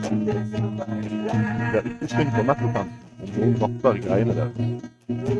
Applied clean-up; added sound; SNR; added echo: neural mask model RNNoise.